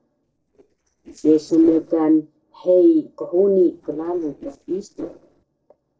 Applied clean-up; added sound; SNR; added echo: neural separator model SepFormer DNS4.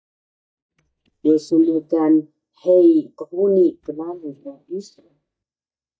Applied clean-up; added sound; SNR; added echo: neural mask model DeepFilterNet 3.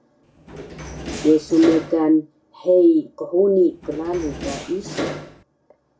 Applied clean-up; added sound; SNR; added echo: none; Door; 11 dB; reverberation time 0.2 s.